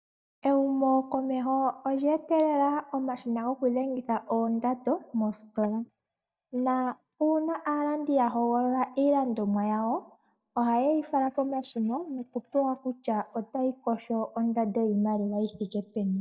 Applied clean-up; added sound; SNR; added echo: neural mask model DeepFilterNet 3.